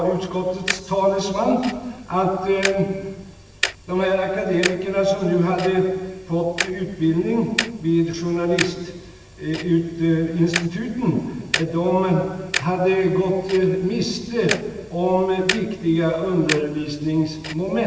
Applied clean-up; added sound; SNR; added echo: none; Tick-tock; 11 dB; reverberation time 1.4 s.